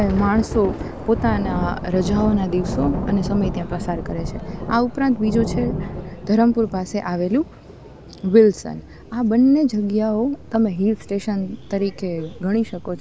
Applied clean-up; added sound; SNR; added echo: none; Thunder; 8 dB; none.